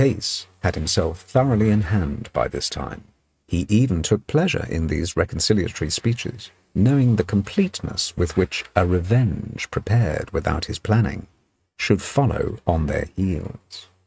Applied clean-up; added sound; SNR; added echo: neural mask model RNNoise.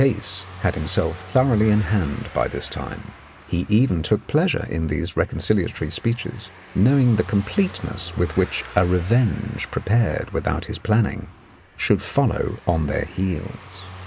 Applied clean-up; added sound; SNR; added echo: none; Car passing by / Engine; 18 dB; none.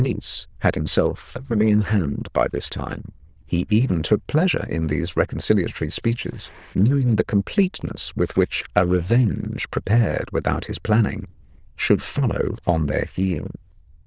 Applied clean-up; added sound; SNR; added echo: neural diffusion model UNIVERSE++.